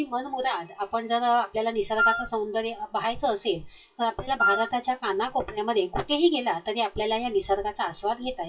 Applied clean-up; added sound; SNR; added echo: classical method WPE with log-MMSE.